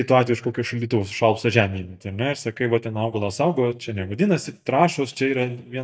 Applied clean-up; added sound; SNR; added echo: neural mask model DeepFilterNet 3.